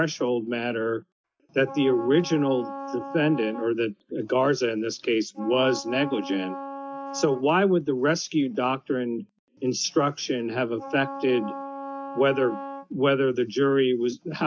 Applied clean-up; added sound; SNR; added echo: neural mask model RNNoise.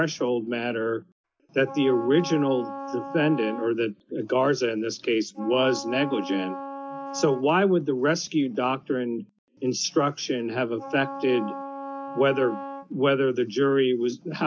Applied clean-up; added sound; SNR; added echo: none; Wind instrument, woodwind instrument; 12 dB; none.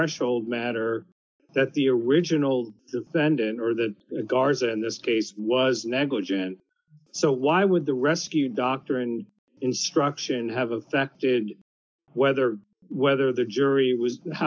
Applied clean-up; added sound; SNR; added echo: none; none; none; none.